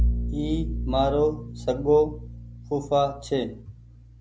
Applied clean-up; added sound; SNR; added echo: none; Bowed string instrument; 5 dB; none.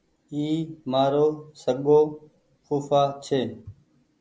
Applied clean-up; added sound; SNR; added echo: none; none; none; none.